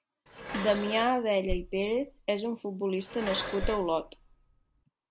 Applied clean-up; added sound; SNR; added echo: none; Thump, thud + Dishes, pots, and pans; 7 dB; none.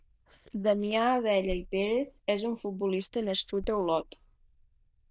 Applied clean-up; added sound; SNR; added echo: neural diffusion model UNIVERSE++.